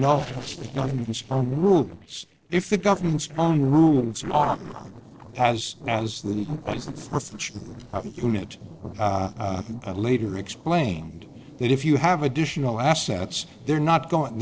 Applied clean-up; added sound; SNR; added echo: neural separator model SepFormer DNS4.